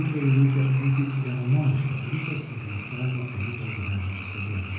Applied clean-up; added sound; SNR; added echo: none; Frog; 13 dB; reverberation time 1.0 s.